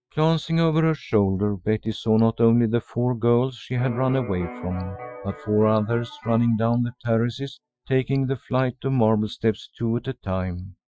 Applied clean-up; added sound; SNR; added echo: classical method Wiener filter.